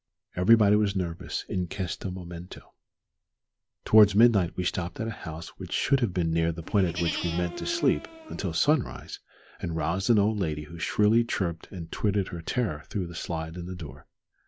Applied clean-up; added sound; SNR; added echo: none; Livestock, farm animals, working animals; 10 dB; none.